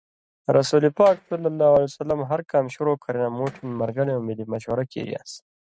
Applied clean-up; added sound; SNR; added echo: neural mask model RNNoise.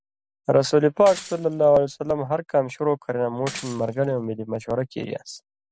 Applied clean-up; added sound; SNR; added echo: none; Shatter / Crushing; 18 dB; none.